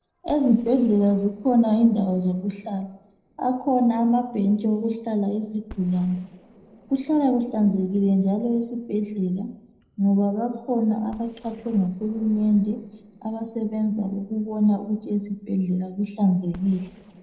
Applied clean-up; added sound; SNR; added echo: neural separator model SepFormer DNS4.